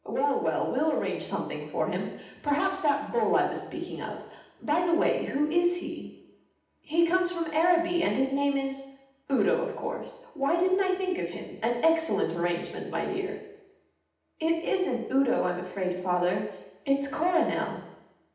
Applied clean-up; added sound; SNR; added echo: none; none; none; reverberation time 0.8 s.